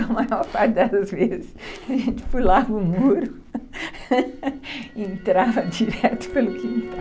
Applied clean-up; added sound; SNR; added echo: none; Crackle; 10 dB; none.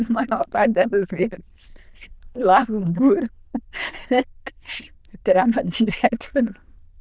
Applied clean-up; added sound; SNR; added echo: neural diffusion model UNIVERSE++.